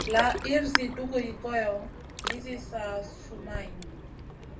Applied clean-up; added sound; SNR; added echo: none; Ocean; 4 dB; reverberation time 0.3 s.